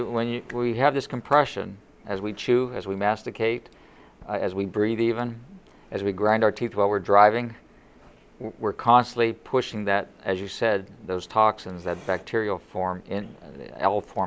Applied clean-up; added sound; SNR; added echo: none; none; none; none.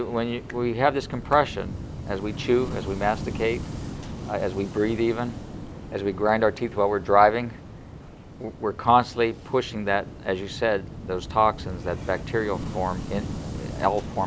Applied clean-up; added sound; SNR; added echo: none; Waves, surf / Wind; 10 dB; none.